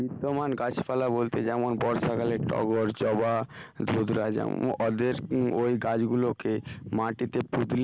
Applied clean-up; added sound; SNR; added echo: none; none; none; none.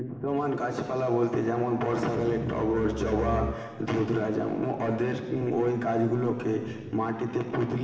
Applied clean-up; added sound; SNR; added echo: none; Bowed string instrument; 7 dB; reverberation time 2.1 s.